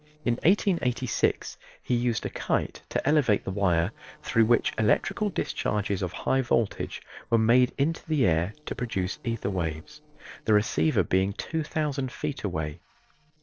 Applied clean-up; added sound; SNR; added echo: neural separator model SepFormer DNS4.